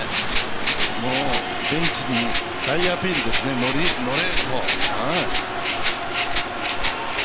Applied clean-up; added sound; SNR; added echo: none; Rattle (instrument); -1 dB; none.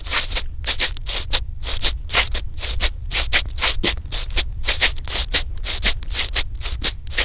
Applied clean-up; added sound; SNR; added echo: neural diffusion model UNIVERSE++.